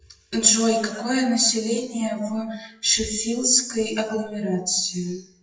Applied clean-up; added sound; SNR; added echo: classical method WPE with log-MMSE.